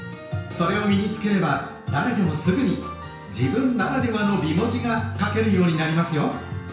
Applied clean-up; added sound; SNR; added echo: none; none; none; reverberation time 0.5 s.